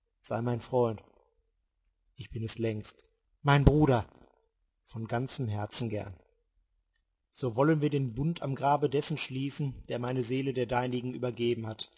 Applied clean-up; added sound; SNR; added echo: none; none; none; none.